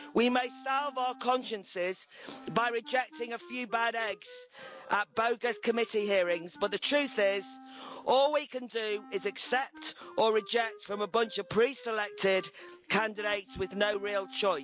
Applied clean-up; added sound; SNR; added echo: none; Wind instrument, woodwind instrument; 20 dB; none.